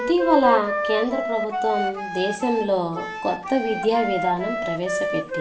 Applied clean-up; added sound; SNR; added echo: none; Wind instrument, woodwind instrument; 3 dB; reverberation time 0.5 s.